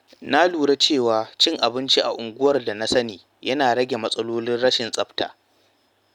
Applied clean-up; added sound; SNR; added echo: none; none; none; none.